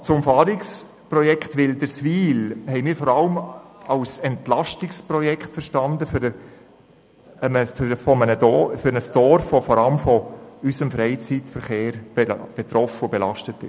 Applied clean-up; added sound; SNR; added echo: none; none; none; none.